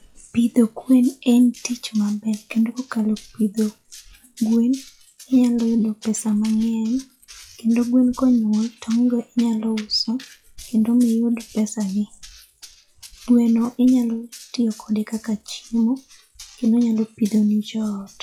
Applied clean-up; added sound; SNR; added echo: classical method log-MMSE.